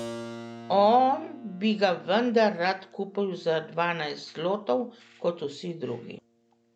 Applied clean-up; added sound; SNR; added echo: none; Keyboard (musical); 18 dB; none.